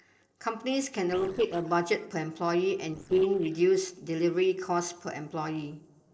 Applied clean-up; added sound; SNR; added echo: neural separator model SepFormer DNS4.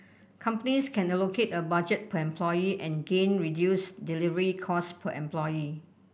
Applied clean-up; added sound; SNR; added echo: none; none; none; none.